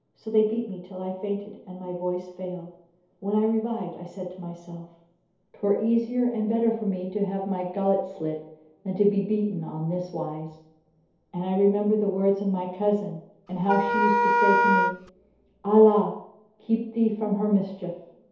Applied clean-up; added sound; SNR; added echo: none; Wind instrument, woodwind instrument; -4 dB; reverberation time 0.8 s.